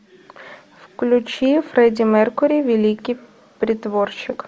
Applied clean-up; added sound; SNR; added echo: none; none; none; none.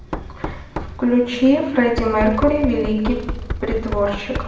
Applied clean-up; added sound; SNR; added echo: none; Knock; 8 dB; reverberation time 0.8 s.